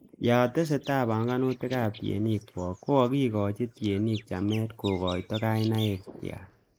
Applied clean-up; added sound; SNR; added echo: neural mask model Resemble Enhance denoiser.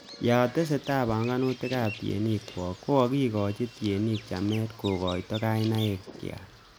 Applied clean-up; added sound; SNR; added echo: none; Bird vocalization, bird call, bird song; 17 dB; none.